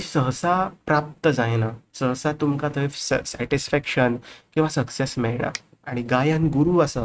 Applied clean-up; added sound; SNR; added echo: neural mask model RNNoise.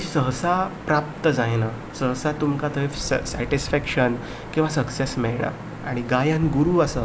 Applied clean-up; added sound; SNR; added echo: none; none; none; none.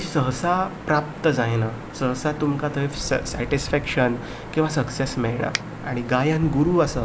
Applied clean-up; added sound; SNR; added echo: none; Finger snapping; 8 dB; none.